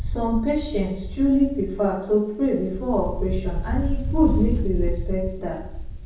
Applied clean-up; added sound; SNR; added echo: none; Wind; 3 dB; reverberation time 0.9 s.